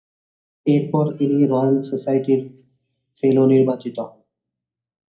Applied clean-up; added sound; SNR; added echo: neural mask model DeepFilterNet 3.